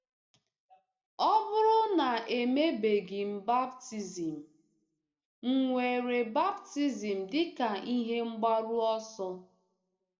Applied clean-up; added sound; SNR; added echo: none; none; none; reverberation time 0.5 s.